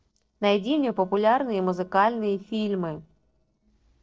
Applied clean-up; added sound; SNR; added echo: neural separator model SepFormer DNS4.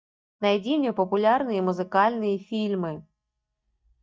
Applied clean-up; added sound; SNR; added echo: neural mask model DeepFilterNet 3.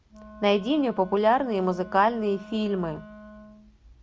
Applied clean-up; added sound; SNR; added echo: none; Wind instrument, woodwind instrument; 19 dB; none.